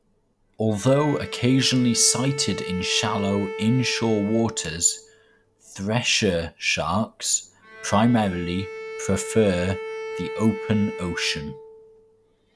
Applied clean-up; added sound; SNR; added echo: none; Bowed string instrument; 11 dB; none.